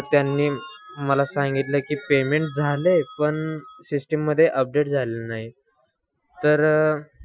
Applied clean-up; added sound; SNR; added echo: classical method Wiener filter.